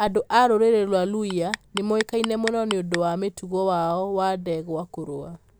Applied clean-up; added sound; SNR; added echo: none; Clock; 10 dB; none.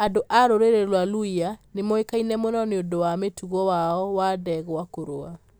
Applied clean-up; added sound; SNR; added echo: none; none; none; none.